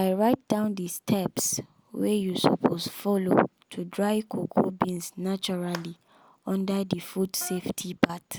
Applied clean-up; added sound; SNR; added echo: none; Clapping + Wind instrument, woodwind instrument; 20 dB; none.